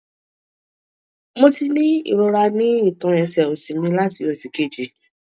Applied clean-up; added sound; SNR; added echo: none; none; none; none.